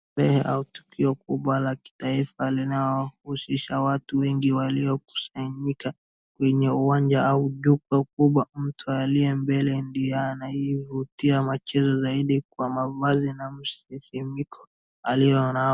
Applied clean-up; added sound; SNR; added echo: none; none; none; none.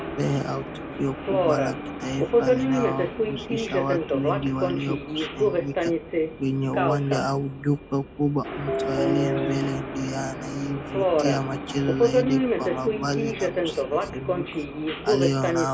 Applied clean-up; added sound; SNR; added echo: none; Subway, metro, underground; -2 dB; none.